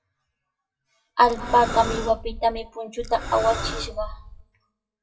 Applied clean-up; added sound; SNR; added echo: classical method WPE with log-MMSE.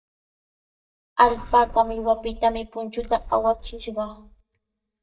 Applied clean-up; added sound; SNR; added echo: neural mask model DeepFilterNet 3.